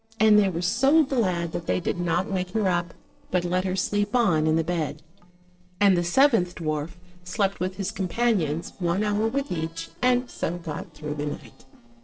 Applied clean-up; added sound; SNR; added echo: neural separator model SepFormer DNS4.